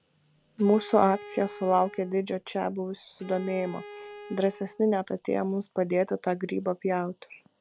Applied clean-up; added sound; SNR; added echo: none; Bowed string instrument; 18 dB; none.